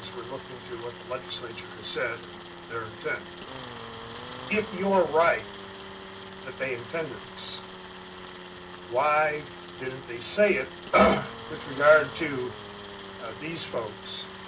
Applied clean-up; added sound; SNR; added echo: none; Tools; 12 dB; reverberation time 0.4 s.